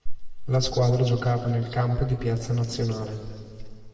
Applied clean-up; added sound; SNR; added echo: none; none; none; reverberation time 2.2 s.